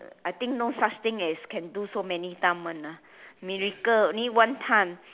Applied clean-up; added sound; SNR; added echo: none; none; none; none.